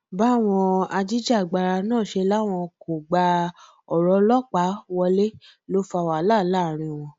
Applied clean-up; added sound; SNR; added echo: none; none; none; none.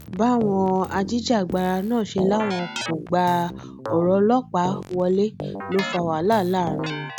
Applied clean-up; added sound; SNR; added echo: none; Keyboard (musical); 10 dB; none.